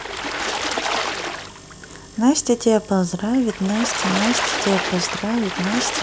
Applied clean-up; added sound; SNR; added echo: none; Water / Splash, splatter; 4 dB; none.